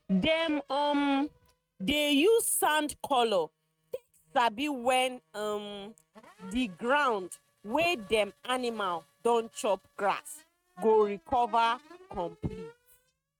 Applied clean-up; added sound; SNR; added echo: neural mask model RNNoise.